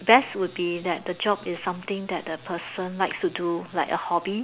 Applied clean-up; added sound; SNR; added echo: none; none; none; none.